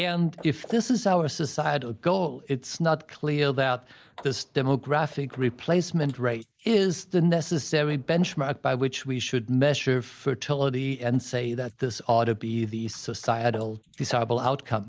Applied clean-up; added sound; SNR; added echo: neural mask model Resemble Enhance denoiser.